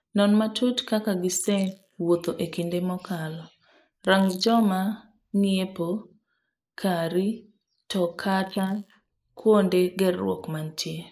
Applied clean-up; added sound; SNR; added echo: neural mask model Resemble Enhance denoiser.